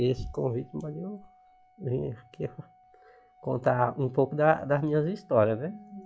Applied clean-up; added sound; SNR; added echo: classical method log-MMSE.